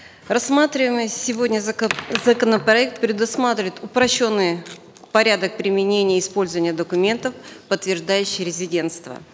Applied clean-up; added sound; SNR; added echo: none; none; none; none.